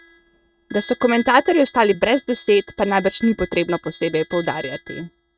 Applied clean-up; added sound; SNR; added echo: neural mask model RNNoise.